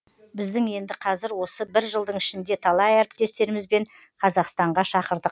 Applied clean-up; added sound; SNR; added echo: none; none; none; none.